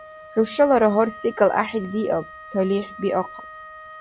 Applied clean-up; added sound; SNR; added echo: none; Wind instrument, woodwind instrument; 18 dB; none.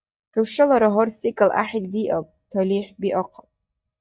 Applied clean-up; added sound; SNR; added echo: neural mask model DeepFilterNet 3.